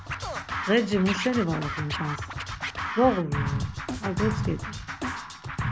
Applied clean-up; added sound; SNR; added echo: none; Scratching (performance technique); 3 dB; none.